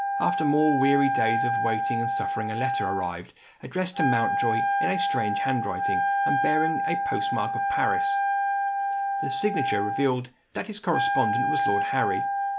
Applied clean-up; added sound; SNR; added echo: none; Wind instrument, woodwind instrument; -3 dB; none.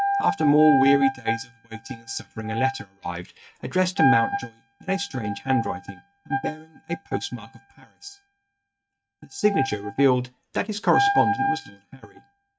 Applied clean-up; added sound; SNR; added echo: neural mask model RNNoise.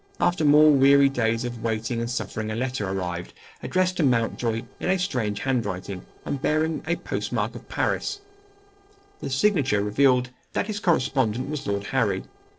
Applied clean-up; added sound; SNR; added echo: neural separator model SepFormer DNS4.